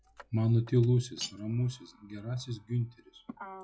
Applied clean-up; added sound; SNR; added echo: classical method log-MMSE.